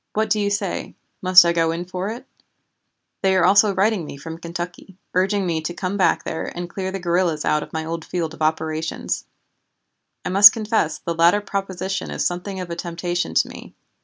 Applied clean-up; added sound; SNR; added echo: none; none; none; none.